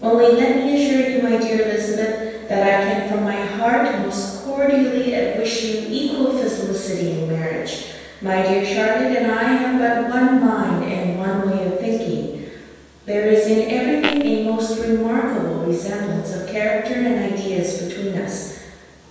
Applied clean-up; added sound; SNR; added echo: none; Fart; 8 dB; reverberation time 1.2 s.